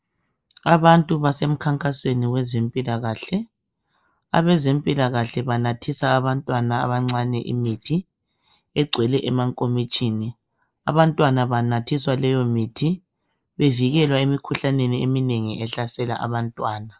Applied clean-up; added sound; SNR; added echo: neural mask model Resemble Enhance denoiser.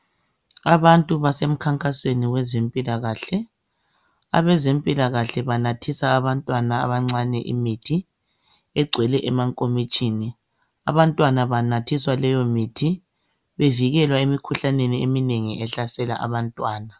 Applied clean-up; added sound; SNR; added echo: none; none; none; none.